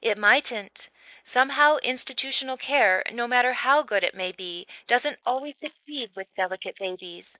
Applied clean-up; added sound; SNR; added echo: neural mask model Resemble Enhance denoiser.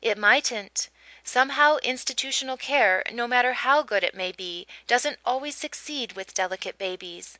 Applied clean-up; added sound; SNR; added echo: none; none; none; none.